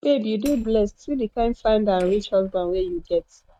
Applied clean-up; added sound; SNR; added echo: neural mask model RNNoise.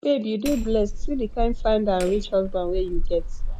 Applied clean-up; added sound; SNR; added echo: none; Hammer; 2 dB; none.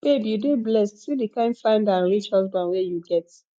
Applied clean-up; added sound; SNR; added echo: none; none; none; none.